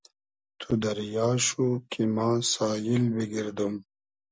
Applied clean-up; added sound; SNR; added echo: none; none; none; none.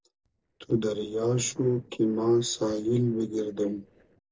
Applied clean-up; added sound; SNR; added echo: neural separator model SepFormer DNS4.